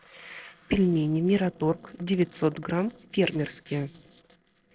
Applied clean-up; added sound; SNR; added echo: neural separator model SepFormer DNS4.